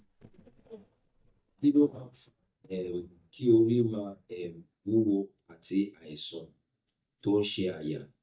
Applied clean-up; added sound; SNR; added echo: neural mask model DeepFilterNet 3.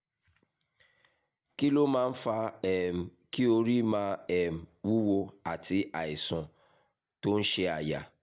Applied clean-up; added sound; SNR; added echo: none; none; none; none.